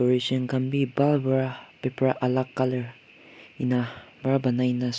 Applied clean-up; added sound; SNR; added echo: none; none; none; none.